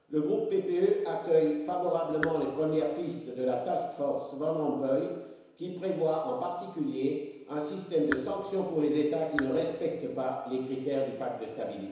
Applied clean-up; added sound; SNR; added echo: none; Raindrop / Drip; 10 dB; reverberation time 1.0 s.